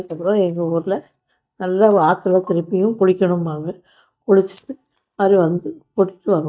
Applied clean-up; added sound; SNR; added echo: neural mask model DeepFilterNet 3.